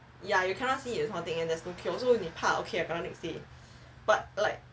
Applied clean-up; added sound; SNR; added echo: none; none; none; none.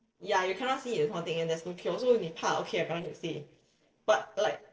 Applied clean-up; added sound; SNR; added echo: neural separator model SepFormer DNS4.